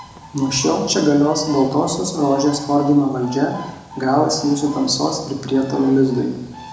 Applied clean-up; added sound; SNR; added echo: none; Bird; 18 dB; reverberation time 0.9 s.